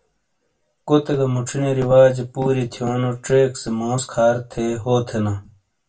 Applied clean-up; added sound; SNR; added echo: none; none; none; reverberation time 0.2 s.